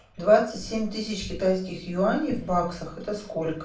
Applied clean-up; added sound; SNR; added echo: none; none; none; reverberation time 0.3 s.